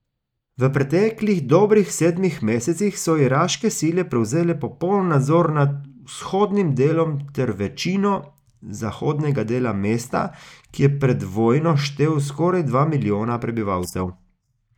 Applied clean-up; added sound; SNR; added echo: neural mask model DeepFilterNet 3.